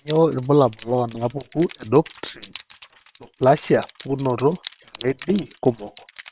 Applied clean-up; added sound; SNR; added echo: neural separator model SepFormer WHAM!.